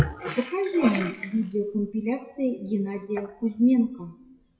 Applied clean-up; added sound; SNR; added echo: classical method WPE with log-MMSE.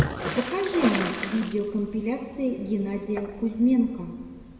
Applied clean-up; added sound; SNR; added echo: none; Water / Splash, splatter; 7 dB; reverberation time 1.7 s.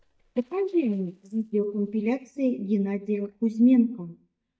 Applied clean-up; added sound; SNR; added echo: neural mask model DeepFilterNet 3.